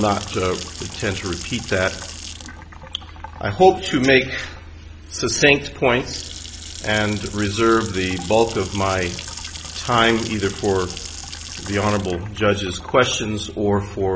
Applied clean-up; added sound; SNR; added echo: none; Sink (filling or washing) / Water tap, faucet / Splash, splatter; 15 dB; none.